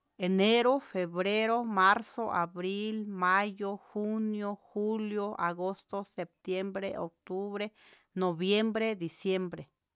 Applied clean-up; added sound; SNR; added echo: none; none; none; none.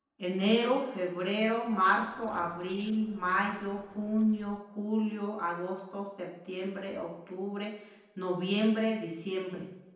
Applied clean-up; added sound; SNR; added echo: neural separator model SepFormer DNS4.